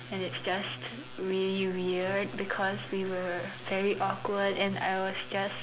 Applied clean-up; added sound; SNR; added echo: none; none; none; none.